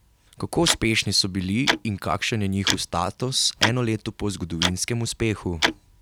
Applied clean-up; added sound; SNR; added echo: none; Tick-tock; 5 dB; none.